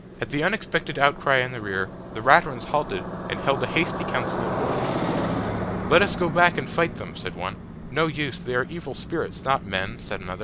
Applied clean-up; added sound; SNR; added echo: none; Motorcycle; 6 dB; none.